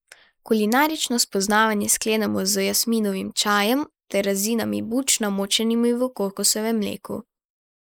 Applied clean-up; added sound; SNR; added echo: neural mask model Resemble Enhance denoiser.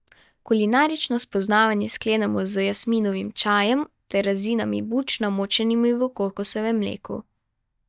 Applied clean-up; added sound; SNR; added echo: neural mask model DeepFilterNet 3.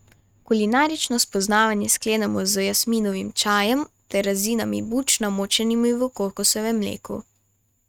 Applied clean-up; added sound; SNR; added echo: neural mask model RNNoise.